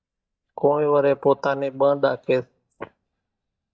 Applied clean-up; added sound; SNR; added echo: neural mask model DeepFilterNet 3.